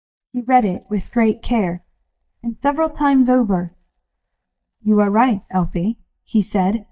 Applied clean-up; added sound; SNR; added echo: neural mask model DeepFilterNet 3.